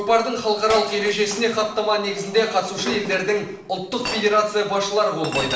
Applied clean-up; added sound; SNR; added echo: none; Chink, clink; 13 dB; reverberation time 0.6 s.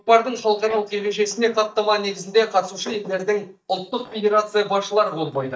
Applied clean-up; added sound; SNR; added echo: neural mask model DeepFilterNet 3.